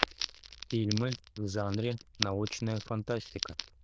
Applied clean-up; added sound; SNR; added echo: neural diffusion model UNIVERSE++.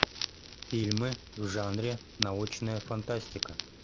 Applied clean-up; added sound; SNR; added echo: none; Crackle; 4 dB; none.